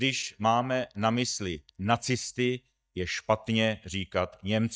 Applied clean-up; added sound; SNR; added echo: neural mask model DeepFilterNet 3.